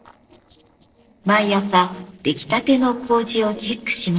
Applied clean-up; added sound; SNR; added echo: neural separator model SepFormer DNS4.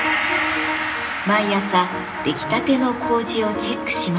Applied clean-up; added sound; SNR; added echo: none; Gong; 5 dB; reverberation time 2.1 s.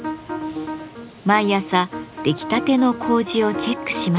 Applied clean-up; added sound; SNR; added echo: none; none; none; none.